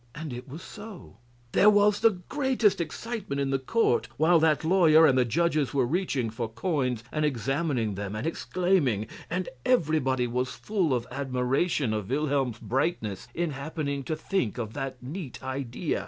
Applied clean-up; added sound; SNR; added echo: none; none; none; none.